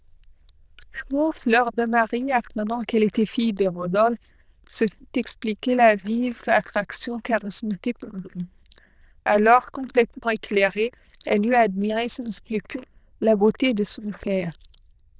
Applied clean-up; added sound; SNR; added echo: neural diffusion model UNIVERSE++.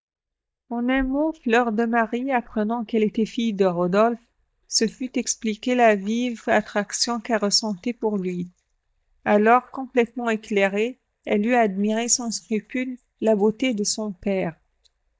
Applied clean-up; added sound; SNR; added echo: neural mask model DeepFilterNet 3.